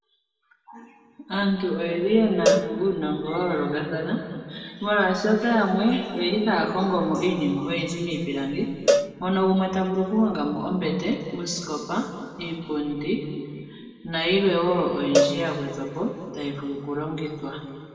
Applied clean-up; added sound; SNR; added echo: none; Cowbell; 3 dB; reverberation time 2.0 s.